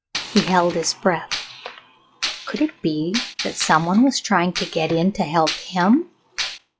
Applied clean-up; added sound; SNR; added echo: classical method log-MMSE.